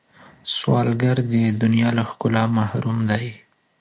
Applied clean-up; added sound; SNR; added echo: none; none; none; none.